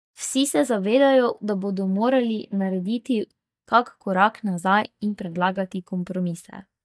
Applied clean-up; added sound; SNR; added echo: neural mask model DeepFilterNet 3.